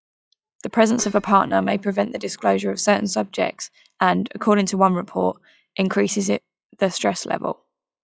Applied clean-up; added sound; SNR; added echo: classical method log-MMSE.